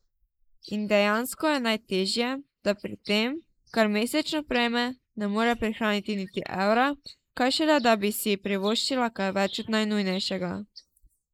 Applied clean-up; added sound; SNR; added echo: neural mask model Resemble Enhance denoiser.